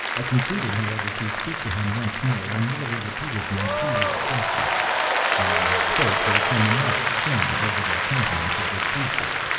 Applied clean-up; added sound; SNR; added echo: none; Applause; -4 dB; reverberation time 1.9 s.